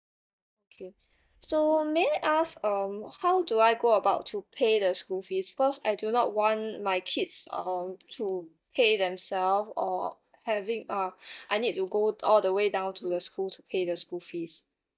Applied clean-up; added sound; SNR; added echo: neural mask model DeepFilterNet 3.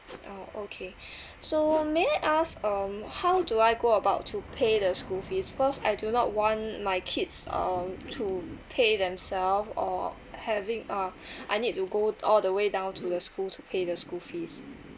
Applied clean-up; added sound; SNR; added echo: none; Subway, metro, underground / Train + Zipper (clothing); 18 dB; none.